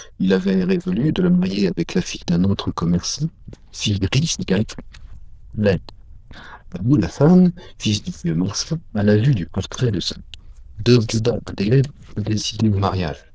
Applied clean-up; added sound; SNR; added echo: neural diffusion model UNIVERSE++.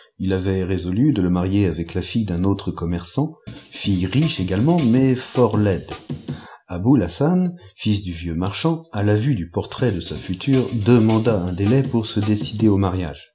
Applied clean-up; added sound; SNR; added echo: none; Drum kit; 14 dB; none.